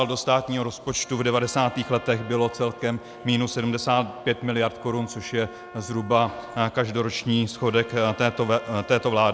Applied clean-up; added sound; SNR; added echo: none; Trumpet; 20 dB; none.